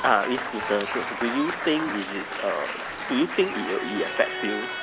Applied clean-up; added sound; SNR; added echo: none; Crowd + Applause; 5 dB; none.